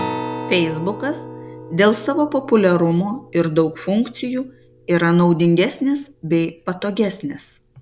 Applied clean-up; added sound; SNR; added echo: none; Acoustic guitar; 15 dB; none.